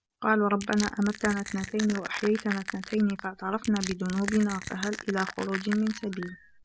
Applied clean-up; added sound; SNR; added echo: none; Crushing; 11 dB; none.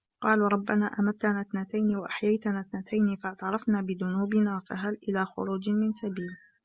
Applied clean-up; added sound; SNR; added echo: none; none; none; none.